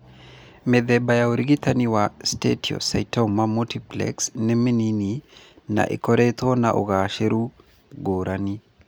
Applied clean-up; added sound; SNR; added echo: none; none; none; none.